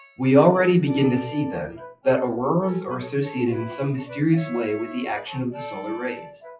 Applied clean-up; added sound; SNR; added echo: classical method WPE with log-MMSE.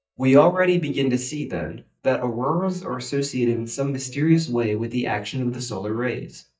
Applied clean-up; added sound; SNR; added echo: neural mask model DeepFilterNet 3.